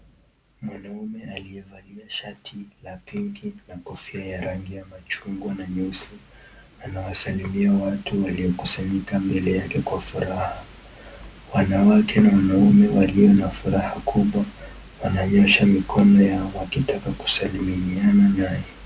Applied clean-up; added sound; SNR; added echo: none; none; none; none.